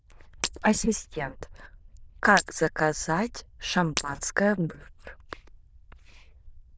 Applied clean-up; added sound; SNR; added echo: neural diffusion model UNIVERSE++.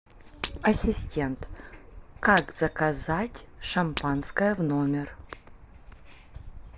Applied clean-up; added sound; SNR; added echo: none; Shatter; 11 dB; none.